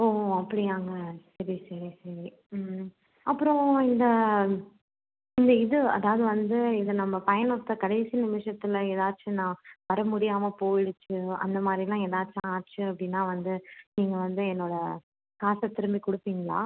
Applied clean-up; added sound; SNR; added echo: none; none; none; none.